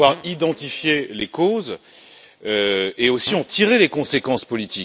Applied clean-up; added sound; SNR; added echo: none; Fart; 18 dB; none.